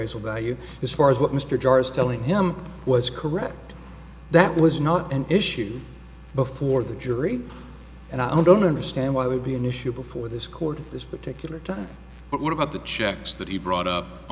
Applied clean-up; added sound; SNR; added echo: none; none; none; none.